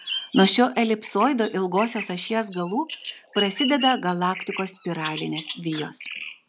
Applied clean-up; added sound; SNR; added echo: none; Bird vocalization, bird call, bird song; 11 dB; none.